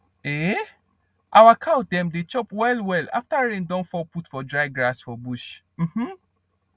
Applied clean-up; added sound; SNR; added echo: none; none; none; none.